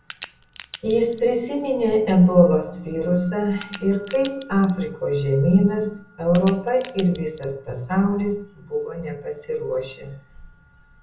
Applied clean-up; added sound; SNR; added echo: none; Crack; 20 dB; reverberation time 0.3 s.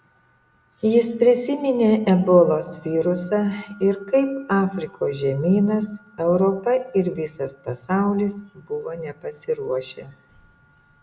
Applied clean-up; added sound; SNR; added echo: none; none; none; none.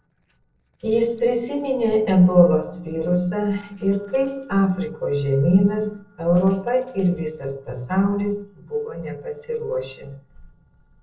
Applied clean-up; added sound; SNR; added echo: neural separator model SepFormer DNS4.